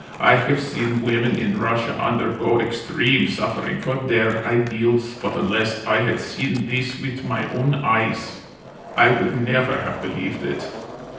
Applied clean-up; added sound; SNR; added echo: none; Skateboard; 17 dB; reverberation time 0.9 s.